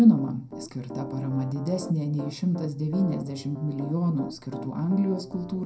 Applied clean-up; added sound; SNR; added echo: none; Piano; 13 dB; reverberation time 0.2 s.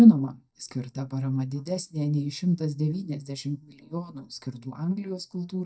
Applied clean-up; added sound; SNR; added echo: neural mask model DeepFilterNet 3.